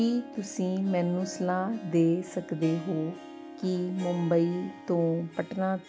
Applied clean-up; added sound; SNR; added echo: none; Harp; 15 dB; none.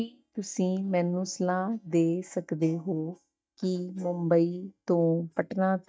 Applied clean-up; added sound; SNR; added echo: neural mask model DeepFilterNet 3.